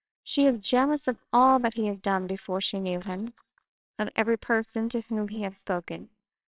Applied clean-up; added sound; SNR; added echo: neural separator model SepFormer WHAMR!.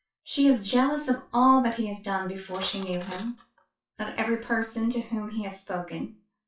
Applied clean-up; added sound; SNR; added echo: classical method WPE with log-MMSE.